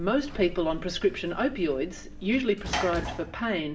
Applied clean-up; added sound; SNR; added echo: none; Sliding door / Slam; 11 dB; reverberation time 0.6 s.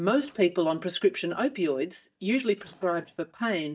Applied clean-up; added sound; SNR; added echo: neural mask model DeepFilterNet 3.